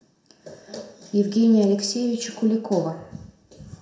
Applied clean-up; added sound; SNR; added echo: none; none; none; reverberation time 0.5 s.